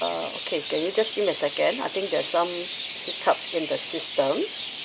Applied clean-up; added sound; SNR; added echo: none; Chirp, tweet; 7 dB; none.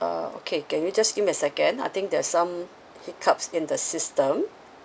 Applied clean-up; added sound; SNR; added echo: none; none; none; none.